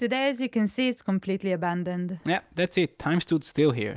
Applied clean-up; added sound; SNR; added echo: none; none; none; none.